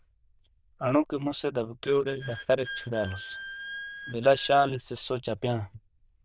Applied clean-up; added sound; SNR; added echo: neural diffusion model UNIVERSE++.